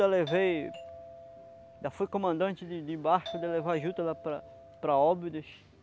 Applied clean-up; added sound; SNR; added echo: none; Doorbell; 15 dB; none.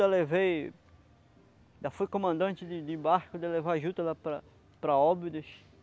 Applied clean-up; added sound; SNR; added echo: none; none; none; none.